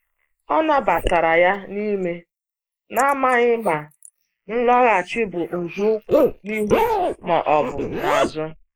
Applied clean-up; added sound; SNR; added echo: neural mask model Resemble Enhance denoiser.